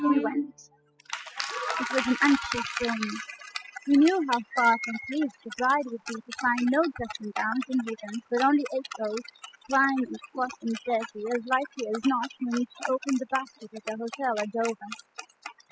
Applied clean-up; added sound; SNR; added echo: classical method spectral subtraction.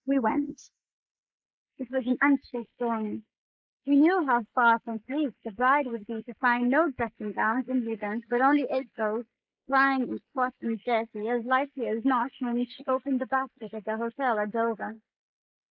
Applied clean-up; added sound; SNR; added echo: neural mask model Resemble Enhance denoiser.